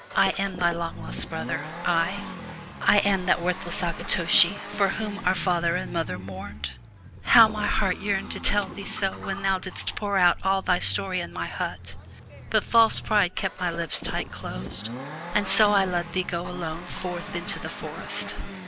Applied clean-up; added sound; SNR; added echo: none; Accelerating, revving, vroom; 12 dB; none.